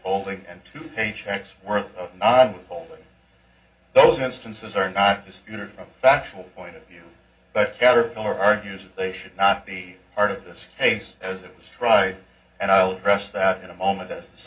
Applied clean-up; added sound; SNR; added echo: none; none; none; reverberation time 0.4 s.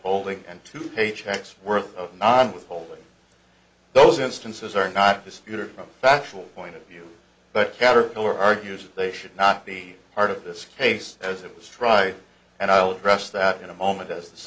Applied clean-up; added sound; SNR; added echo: none; none; none; none.